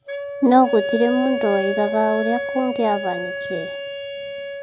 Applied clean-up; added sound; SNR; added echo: none; Wind instrument, woodwind instrument; 6 dB; none.